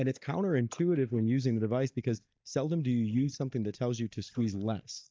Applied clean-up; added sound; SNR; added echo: neural mask model DeepFilterNet 3.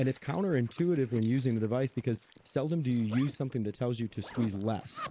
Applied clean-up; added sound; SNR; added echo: neural mask model Resemble Enhance denoiser.